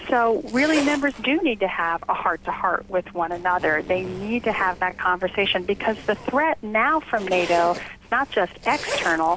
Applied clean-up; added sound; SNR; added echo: none; Zipper (clothing); 14 dB; none.